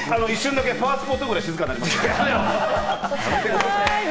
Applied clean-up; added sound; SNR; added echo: none; Sink (filling or washing) / Water + Telephone; 11 dB; none.